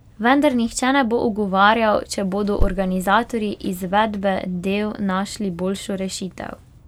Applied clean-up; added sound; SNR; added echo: none; Thump, thud; 3 dB; none.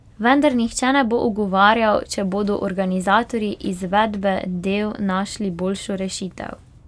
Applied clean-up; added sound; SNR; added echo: none; none; none; none.